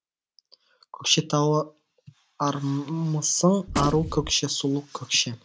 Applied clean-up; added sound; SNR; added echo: none; Gunshot, gunfire; 4 dB; none.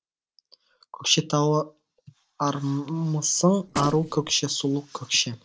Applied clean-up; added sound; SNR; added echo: neural separator model SepFormer DNS4.